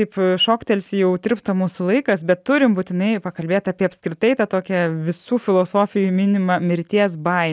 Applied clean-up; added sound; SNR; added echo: none; none; none; none.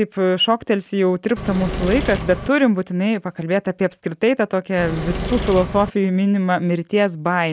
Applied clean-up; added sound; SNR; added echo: none; Engine / Mechanisms; 6 dB; none.